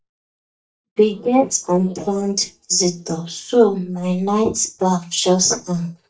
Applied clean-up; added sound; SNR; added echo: neural mask model DeepFilterNet 3.